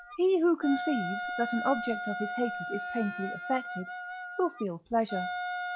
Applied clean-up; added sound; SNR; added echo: none; Wind instrument, woodwind instrument; 6 dB; none.